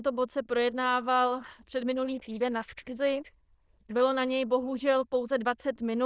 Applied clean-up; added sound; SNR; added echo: neural diffusion model UNIVERSE++.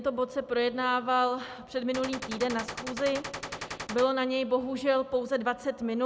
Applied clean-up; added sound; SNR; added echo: none; Gunshot, gunfire; 9 dB; none.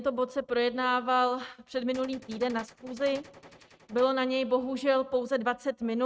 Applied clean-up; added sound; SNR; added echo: neural mask model RNNoise.